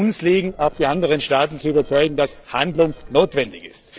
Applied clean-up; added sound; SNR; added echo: neural separator model SepFormer DNS4.